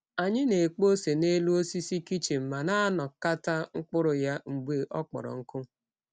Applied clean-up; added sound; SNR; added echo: none; none; none; none.